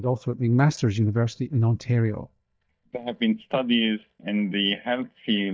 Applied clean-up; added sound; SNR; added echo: neural mask model DeepFilterNet 3.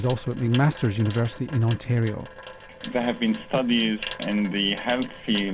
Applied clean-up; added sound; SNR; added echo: none; Sink (filling or washing) / Water tap, faucet; 14 dB; none.